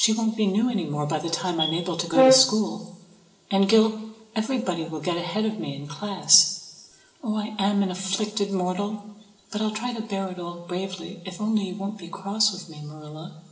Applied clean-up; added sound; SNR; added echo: none; Brass instrument; -2 dB; reverberation time 0.9 s.